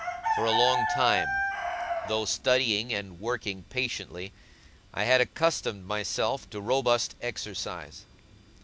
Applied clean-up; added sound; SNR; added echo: none; Chicken, rooster; 5 dB; none.